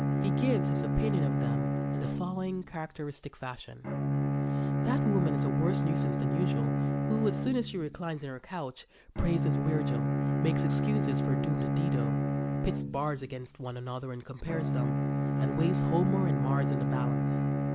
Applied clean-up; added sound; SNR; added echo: none; Bowed string instrument; -5 dB; none.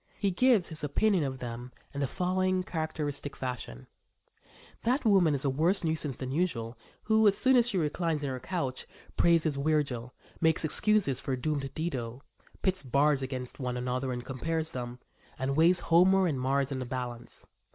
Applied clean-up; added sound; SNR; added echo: none; none; none; none.